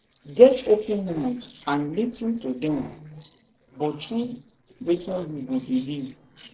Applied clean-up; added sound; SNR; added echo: neural separator model SepFormer DNS4.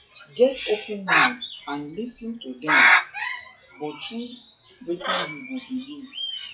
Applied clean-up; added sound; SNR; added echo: classical method WPE with log-MMSE.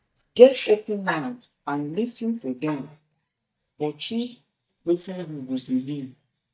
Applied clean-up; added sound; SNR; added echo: neural mask model DeepFilterNet 3.